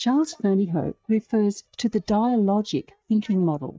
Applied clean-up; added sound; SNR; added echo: neural mask model DeepFilterNet 3.